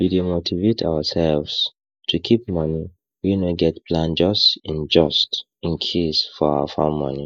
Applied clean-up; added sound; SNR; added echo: neural mask model Resemble Enhance denoiser.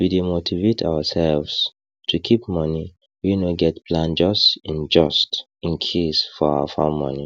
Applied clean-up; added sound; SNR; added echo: none; none; none; none.